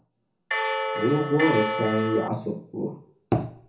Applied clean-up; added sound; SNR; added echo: none; Bell; 1 dB; reverberation time 0.6 s.